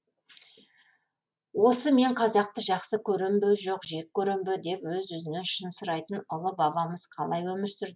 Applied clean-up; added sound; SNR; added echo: none; none; none; none.